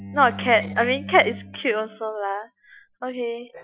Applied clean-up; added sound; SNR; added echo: classical method Wiener filter.